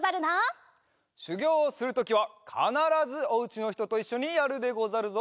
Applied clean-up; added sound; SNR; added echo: none; none; none; none.